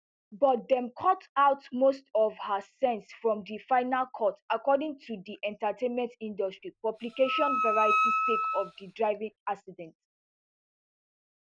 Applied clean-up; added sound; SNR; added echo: none; Wind instrument, woodwind instrument; 0 dB; none.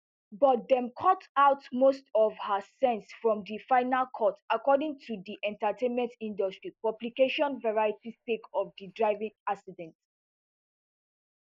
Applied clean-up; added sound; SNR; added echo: neural mask model Resemble Enhance denoiser.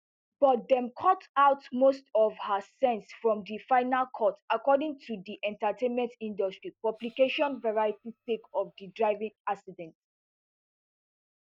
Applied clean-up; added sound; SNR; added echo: neural mask model DeepFilterNet 3.